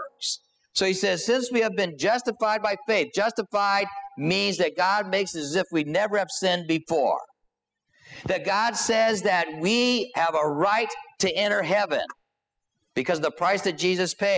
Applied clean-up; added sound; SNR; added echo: classical method spectral subtraction.